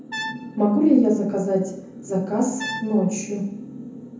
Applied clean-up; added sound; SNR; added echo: none; Brass instrument; 14 dB; reverberation time 0.7 s.